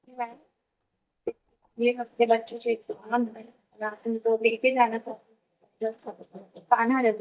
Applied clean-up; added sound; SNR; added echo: neural mask model DeepFilterNet 3.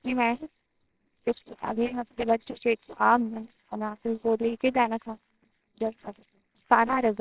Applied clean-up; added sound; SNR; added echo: neural separator model SepFormer WHAMR!.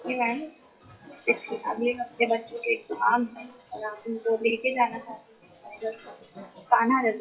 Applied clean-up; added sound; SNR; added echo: classical method WPE with log-MMSE.